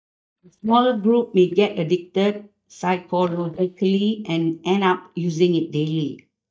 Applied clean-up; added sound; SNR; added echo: neural mask model DeepFilterNet 3.